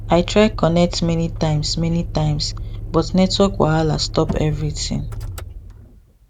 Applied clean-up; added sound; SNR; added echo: none; Motor vehicle (road); 8 dB; none.